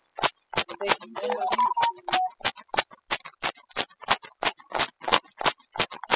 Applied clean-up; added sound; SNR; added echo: classical method spectral subtraction.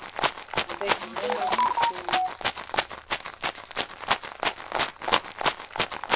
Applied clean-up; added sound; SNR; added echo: none; Rattle (instrument); -4 dB; none.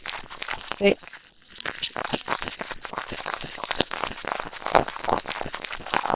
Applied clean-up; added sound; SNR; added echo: neural separator model SepFormer WHAM!.